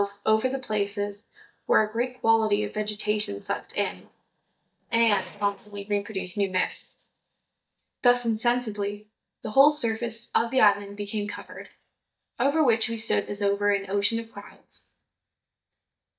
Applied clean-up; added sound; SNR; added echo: neural mask model DeepFilterNet 3.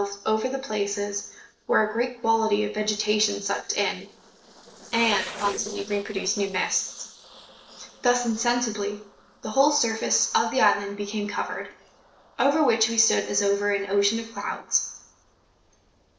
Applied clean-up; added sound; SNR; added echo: neural separator model SepFormer DNS4.